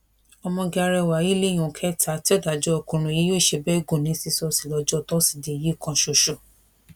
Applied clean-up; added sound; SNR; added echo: none; none; none; none.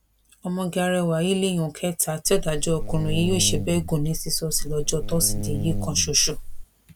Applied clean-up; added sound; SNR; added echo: none; Buzz; 3 dB; none.